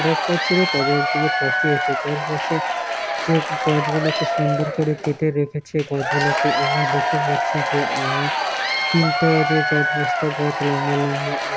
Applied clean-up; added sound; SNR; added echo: none; Applause / Crowd / Cheering; -1 dB; none.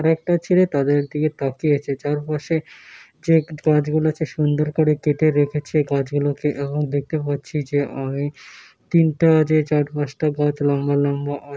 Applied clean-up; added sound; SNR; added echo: none; none; none; none.